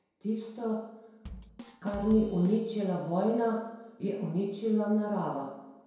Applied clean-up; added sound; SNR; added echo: none; Bass drum / Drum kit; 18 dB; reverberation time 0.7 s.